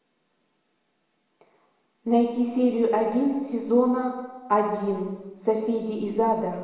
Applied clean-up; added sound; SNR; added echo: none; none; none; reverberation time 1.2 s.